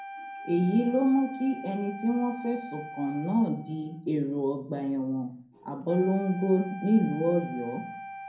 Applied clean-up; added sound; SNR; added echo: none; Wind instrument, woodwind instrument; 14 dB; reverberation time 0.6 s.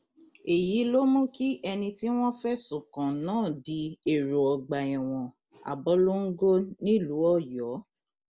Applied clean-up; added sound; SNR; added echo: none; none; none; none.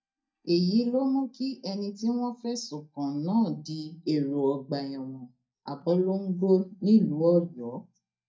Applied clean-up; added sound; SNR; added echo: neural mask model DeepFilterNet 3.